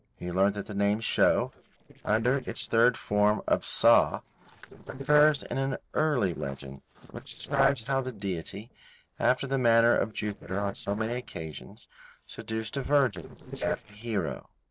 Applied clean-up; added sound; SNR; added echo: neural separator model SepFormer DNS4.